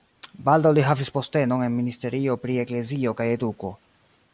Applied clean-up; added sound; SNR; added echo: none; none; none; none.